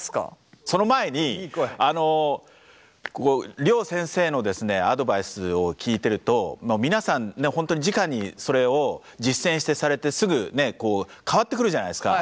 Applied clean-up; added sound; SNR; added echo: none; none; none; none.